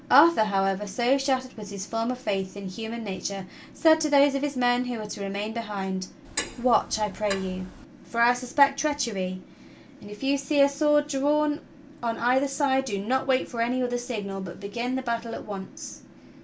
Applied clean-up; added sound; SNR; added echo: none; Clock; 11 dB; none.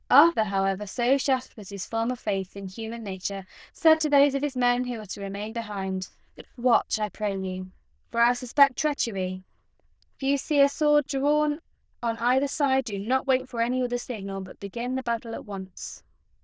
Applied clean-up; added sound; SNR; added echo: neural diffusion model UNIVERSE++.